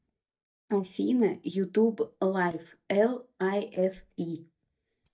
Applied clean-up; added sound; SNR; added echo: neural mask model DeepFilterNet 3.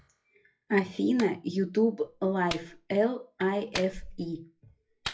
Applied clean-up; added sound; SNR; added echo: classical method WPE with log-MMSE.